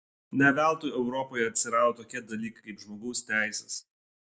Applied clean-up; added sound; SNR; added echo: none; none; none; none.